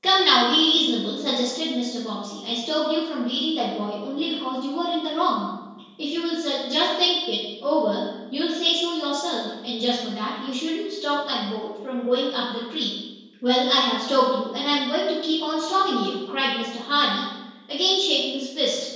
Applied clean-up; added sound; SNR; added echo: none; none; none; reverberation time 1.0 s.